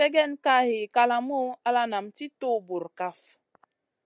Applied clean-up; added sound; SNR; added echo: none; none; none; none.